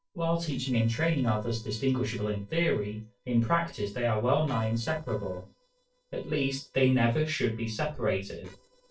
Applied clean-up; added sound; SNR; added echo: neural separator model SepFormer DNS4.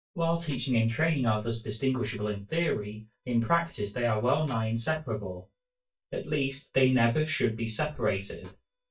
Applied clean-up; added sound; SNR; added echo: neural mask model DeepFilterNet 3.